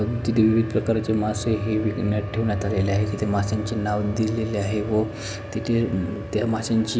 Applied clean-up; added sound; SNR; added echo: none; Siren; 18 dB; none.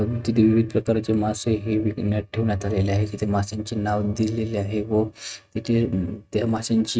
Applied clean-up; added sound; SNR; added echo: neural mask model RNNoise.